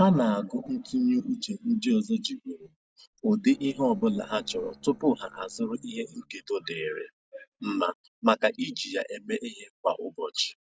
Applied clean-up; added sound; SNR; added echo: neural separator model SepFormer DNS4.